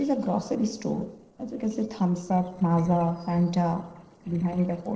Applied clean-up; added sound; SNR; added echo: neural separator model SepFormer DNS4.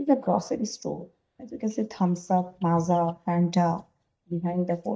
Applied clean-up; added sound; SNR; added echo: neural mask model DeepFilterNet 3.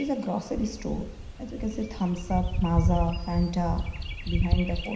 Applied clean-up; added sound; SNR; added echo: none; Bird vocalization, bird call, bird song; 0 dB; reverberation time 0.9 s.